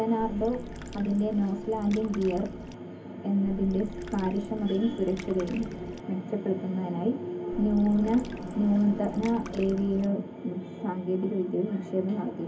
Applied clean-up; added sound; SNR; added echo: none; Water / Liquid; 16 dB; reverberation time 0.3 s.